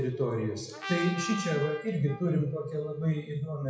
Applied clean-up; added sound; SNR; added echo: classical method WPE with log-MMSE.